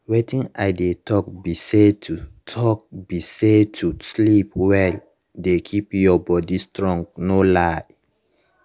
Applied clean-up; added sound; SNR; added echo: none; none; none; none.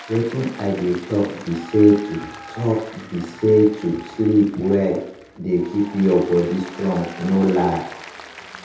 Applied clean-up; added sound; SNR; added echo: none; Applause; 19 dB; reverberation time 0.8 s.